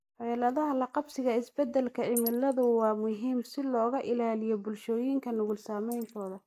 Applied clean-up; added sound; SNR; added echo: neural mask model Resemble Enhance denoiser.